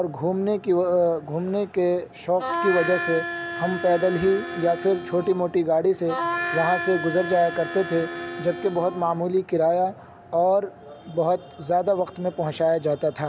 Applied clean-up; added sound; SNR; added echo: none; Harmonica; 7 dB; none.